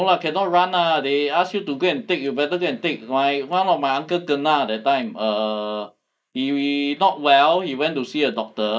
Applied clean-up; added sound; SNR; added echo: neural mask model Resemble Enhance denoiser.